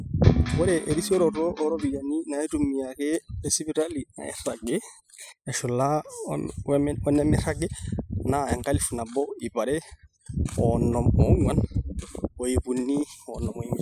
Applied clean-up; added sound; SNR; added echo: classical method spectral subtraction.